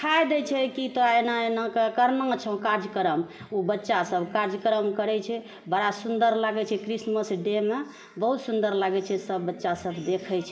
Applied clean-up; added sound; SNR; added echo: none; none; none; reverberation time 2.5 s.